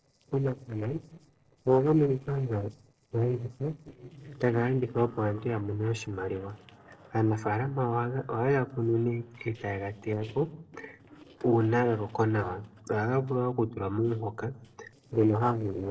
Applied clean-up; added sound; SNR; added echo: neural separator model SepFormer DNS4.